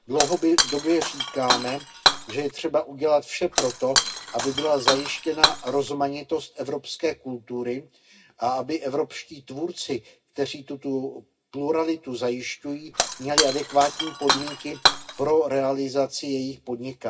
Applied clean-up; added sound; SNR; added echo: none; Shatter; -1 dB; reverberation time 0.4 s.